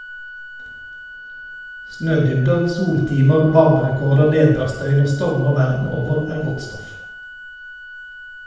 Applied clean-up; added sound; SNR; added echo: none; Organ; 17 dB; reverberation time 0.7 s.